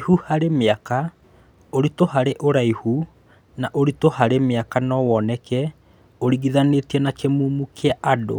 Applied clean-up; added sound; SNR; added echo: none; none; none; none.